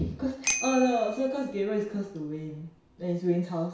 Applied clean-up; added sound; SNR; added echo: none; Bicycle bell; 9 dB; reverberation time 0.6 s.